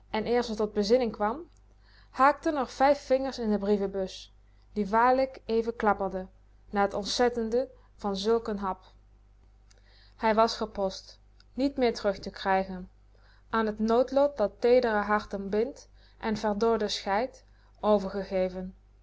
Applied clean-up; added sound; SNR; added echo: none; none; none; none.